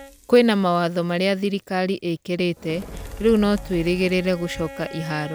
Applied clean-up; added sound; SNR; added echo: none; Bowed string instrument + Fire; 17 dB; none.